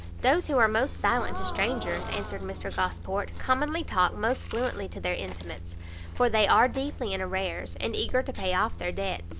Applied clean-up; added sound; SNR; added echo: none; Chewing, mastication + Gasp; 9 dB; none.